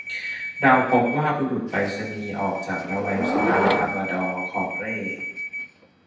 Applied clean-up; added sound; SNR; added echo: none; Subway, metro, underground / Door; 4 dB; reverberation time 0.9 s.